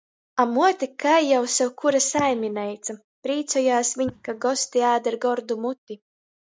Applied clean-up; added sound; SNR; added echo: neural mask model DeepFilterNet 3.